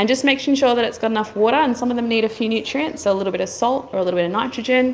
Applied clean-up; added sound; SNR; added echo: none; none; none; none.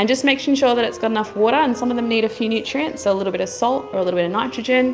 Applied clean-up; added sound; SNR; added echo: none; Wind instrument, woodwind instrument; 19 dB; none.